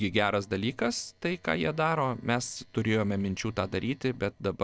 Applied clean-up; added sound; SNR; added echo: neural separator model SepFormer DNS4.